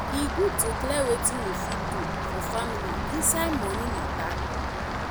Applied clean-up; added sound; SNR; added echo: none; Rain; -1 dB; none.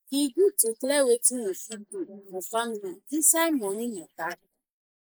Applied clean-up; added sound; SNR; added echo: neural mask model Resemble Enhance denoiser.